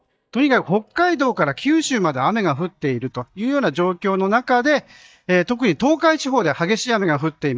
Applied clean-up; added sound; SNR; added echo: neural mask model DeepFilterNet 3.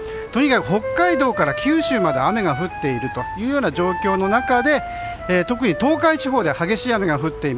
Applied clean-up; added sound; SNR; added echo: none; Wind instrument, woodwind instrument; 8 dB; none.